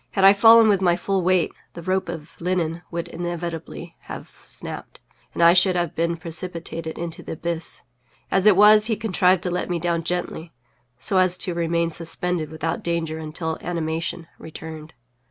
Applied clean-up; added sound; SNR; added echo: none; none; none; none.